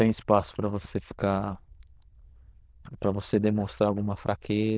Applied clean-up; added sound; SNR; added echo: neural diffusion model UNIVERSE++.